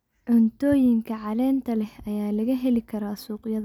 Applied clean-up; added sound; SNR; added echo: none; none; none; none.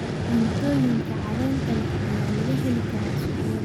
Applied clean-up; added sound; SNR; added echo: none; Vehicle; -2 dB; none.